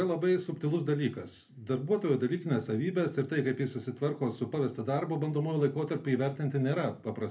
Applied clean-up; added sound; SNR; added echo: none; none; none; reverberation time 0.3 s.